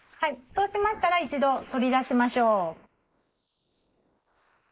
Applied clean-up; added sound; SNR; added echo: neural mask model Resemble Enhance denoiser.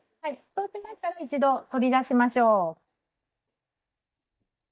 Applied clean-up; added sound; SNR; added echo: neural mask model DeepFilterNet 3.